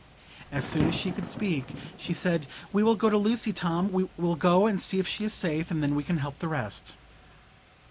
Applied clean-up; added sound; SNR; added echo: none; Thunder / Rain; 13 dB; none.